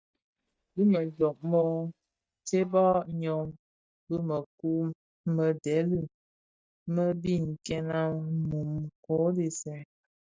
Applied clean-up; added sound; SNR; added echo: neural mask model DeepFilterNet 3.